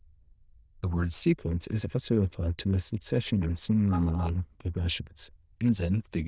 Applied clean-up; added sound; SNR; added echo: neural diffusion model UNIVERSE++.